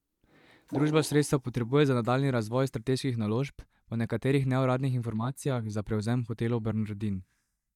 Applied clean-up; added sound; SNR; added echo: neural mask model DeepFilterNet 3.